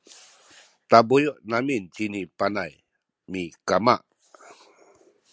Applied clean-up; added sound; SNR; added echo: none; none; none; none.